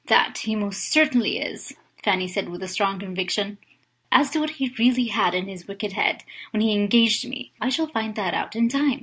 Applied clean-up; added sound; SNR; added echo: none; none; none; none.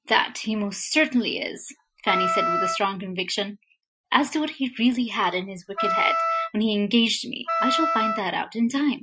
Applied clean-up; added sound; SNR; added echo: classical method Wiener filter.